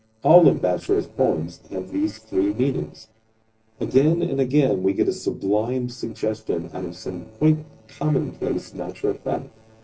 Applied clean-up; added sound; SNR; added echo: neural separator model SepFormer DNS4.